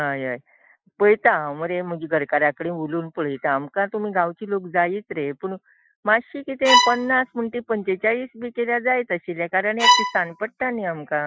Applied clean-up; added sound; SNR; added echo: classical method Wiener filter.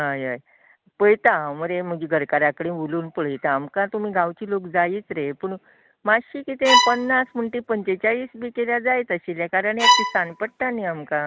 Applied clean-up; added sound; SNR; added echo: none; Bowed string instrument; -3 dB; none.